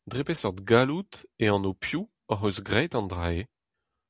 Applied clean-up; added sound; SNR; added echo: none; none; none; none.